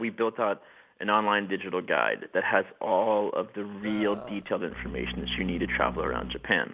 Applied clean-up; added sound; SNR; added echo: none; Burping, eructation + Bowed string instrument; 11 dB; none.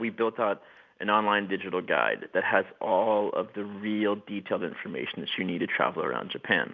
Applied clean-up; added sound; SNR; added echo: none; none; none; none.